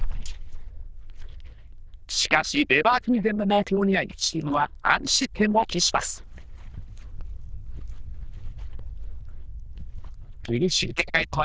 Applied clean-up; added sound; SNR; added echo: neural diffusion model UNIVERSE++.